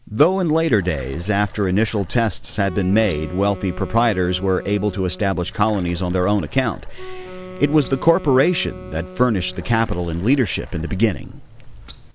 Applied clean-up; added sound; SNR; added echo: none; Wind instrument, woodwind instrument + Water; 15 dB; none.